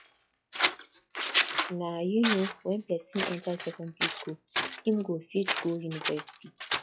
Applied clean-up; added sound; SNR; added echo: classical method log-MMSE.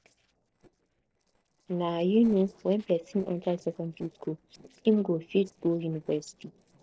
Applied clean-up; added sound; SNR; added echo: neural separator model SepFormer DNS4.